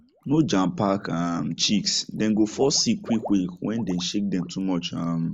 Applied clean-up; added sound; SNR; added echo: none; Water / Liquid; 20 dB; none.